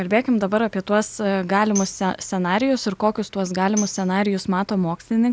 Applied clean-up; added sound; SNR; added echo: none; Tambourine; 16 dB; none.